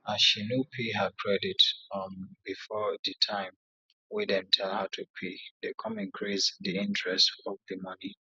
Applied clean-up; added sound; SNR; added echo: none; none; none; none.